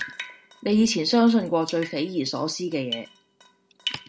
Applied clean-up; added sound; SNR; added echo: none; Drip; 14 dB; none.